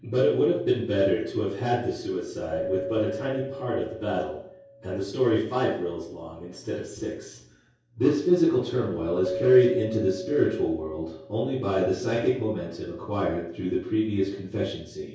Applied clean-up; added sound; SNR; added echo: none; Keyboard (musical); 14 dB; reverberation time 0.6 s.